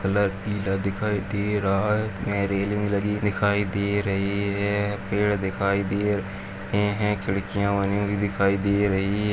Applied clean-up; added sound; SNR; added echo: none; none; none; none.